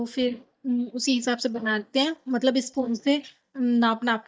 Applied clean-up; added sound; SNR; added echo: neural mask model DeepFilterNet 3.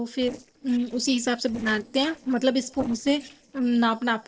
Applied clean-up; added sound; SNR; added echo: neural separator model SepFormer DNS4.